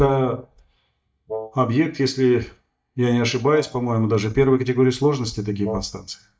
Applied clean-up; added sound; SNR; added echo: neural mask model DeepFilterNet 3.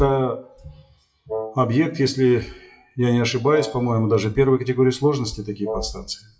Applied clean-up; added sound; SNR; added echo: classical method WPE with log-MMSE.